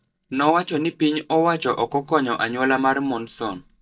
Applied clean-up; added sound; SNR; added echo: neural mask model DeepFilterNet 3.